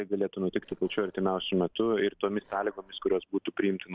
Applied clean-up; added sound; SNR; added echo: neural separator model SepFormer DNS4.